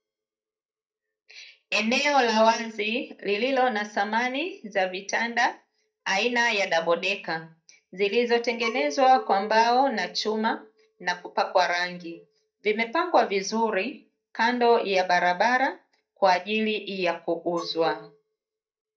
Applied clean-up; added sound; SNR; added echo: neural mask model DeepFilterNet 3.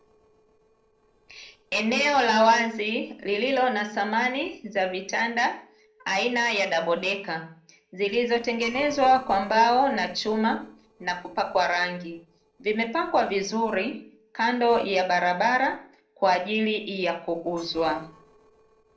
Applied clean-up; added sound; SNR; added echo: neural separator model SepFormer DNS4.